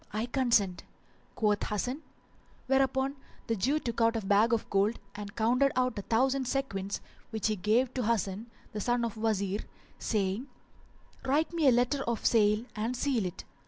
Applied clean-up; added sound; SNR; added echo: none; none; none; none.